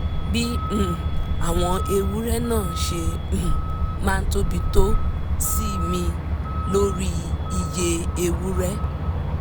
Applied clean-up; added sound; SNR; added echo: none; Truck; -4 dB; none.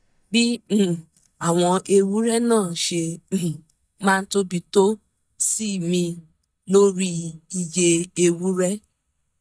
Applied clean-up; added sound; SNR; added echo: neural mask model DeepFilterNet 3.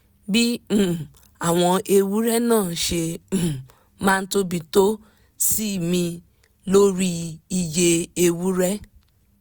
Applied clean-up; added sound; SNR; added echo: none; none; none; none.